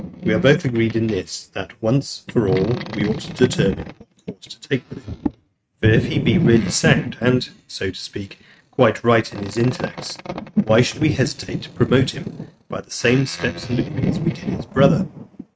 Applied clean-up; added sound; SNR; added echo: neural mask model RNNoise.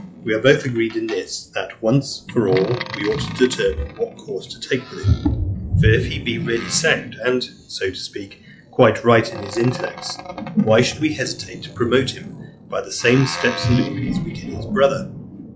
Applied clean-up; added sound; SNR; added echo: classical method log-MMSE.